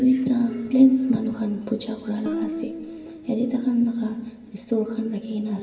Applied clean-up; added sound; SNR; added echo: none; Guitar; 9 dB; reverberation time 2.6 s.